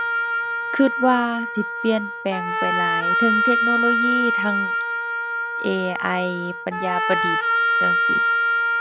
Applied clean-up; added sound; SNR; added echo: none; Wind instrument, woodwind instrument; -3 dB; none.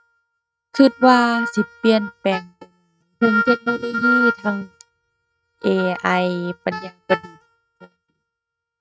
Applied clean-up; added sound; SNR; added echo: neural mask model RNNoise.